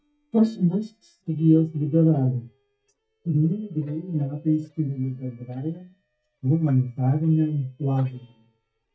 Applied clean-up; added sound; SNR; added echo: neural mask model DeepFilterNet 3.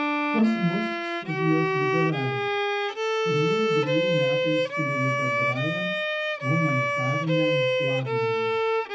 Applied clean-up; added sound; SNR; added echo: none; Bowed string instrument; -4 dB; reverberation time 0.3 s.